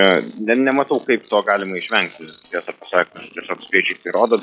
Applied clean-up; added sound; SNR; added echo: classical method log-MMSE.